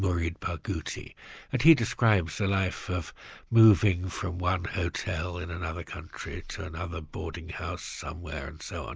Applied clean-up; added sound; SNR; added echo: none; none; none; none.